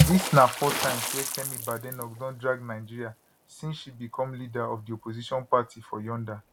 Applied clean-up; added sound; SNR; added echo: none; Water / Splash, splatter; 3 dB; none.